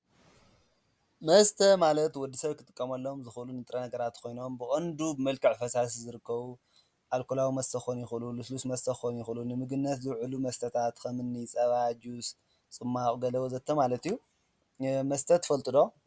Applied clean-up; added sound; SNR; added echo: none; none; none; none.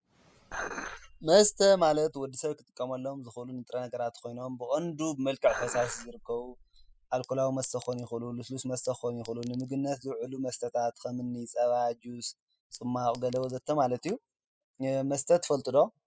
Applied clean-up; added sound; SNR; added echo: classical method spectral subtraction.